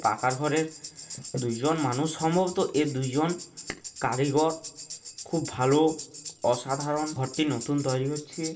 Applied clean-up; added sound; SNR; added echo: none; Tambourine; 14 dB; reverberation time 0.4 s.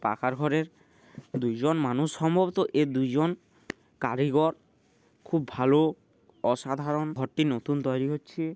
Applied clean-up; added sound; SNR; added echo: none; none; none; none.